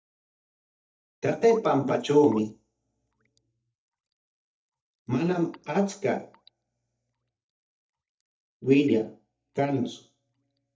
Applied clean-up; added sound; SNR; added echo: neural mask model DeepFilterNet 3.